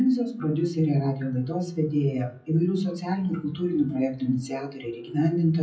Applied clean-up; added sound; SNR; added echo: classical method WPE with log-MMSE.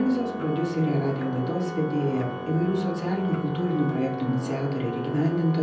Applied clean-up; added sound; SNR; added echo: none; Organ; 9 dB; reverberation time 0.6 s.